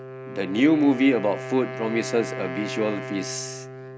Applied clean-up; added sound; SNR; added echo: none; Wind instrument, woodwind instrument; 10 dB; none.